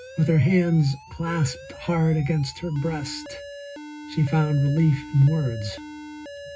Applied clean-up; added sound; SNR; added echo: none; Alarm; 16 dB; reverberation time 0.4 s.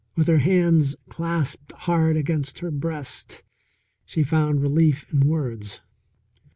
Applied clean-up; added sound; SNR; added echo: none; none; none; none.